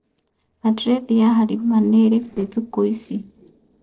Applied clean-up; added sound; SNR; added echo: neural separator model SepFormer DNS4.